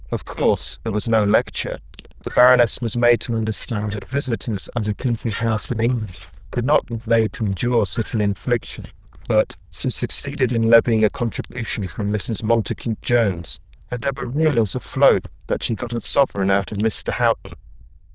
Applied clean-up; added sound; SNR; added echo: neural diffusion model UNIVERSE++.